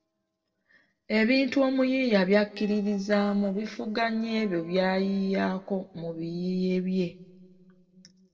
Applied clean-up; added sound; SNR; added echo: neural separator model SepFormer DNS4.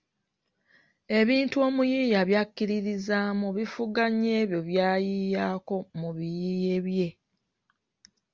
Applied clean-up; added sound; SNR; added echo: none; none; none; none.